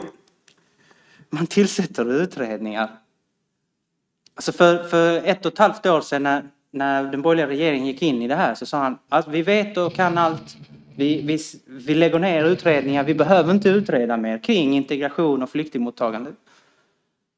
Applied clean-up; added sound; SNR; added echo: neural mask model RNNoise.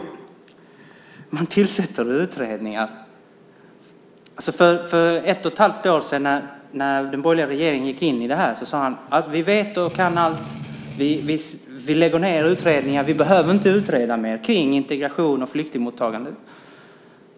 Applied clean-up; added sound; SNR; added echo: none; Strum; 13 dB; none.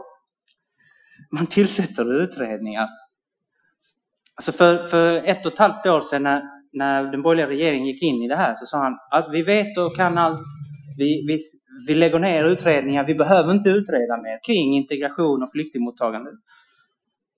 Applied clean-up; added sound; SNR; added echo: classical method Wiener filter.